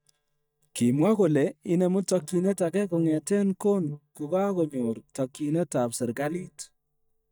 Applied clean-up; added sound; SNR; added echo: neural mask model DeepFilterNet 3.